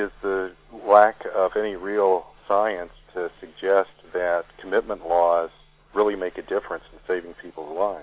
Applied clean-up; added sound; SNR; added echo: none; none; none; none.